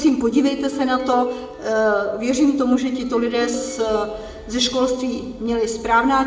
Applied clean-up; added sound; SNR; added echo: none; Ringtone; 13 dB; reverberation time 0.6 s.